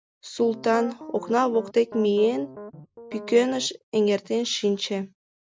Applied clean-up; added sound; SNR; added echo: none; Piano; 15 dB; none.